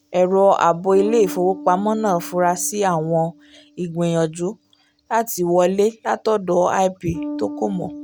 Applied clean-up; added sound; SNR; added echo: none; Bass guitar; 15 dB; none.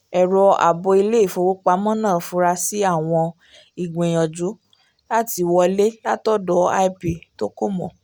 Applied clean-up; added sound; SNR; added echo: none; none; none; none.